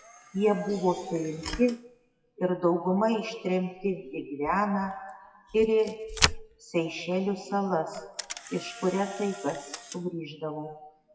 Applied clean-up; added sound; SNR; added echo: classical method WPE with log-MMSE.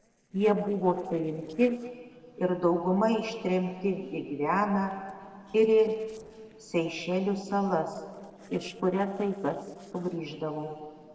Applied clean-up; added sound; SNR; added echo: neural separator model SepFormer DNS4.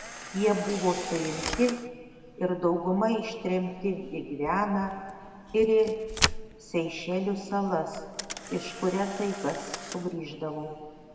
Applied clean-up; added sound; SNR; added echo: none; Camera; 9 dB; reverberation time 1.8 s.